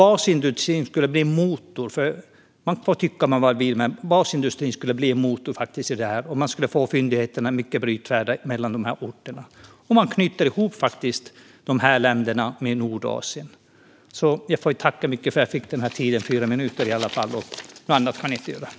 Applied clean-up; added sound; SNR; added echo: none; none; none; none.